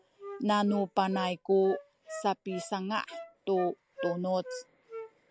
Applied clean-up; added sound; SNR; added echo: none; Wind instrument, woodwind instrument; 12 dB; none.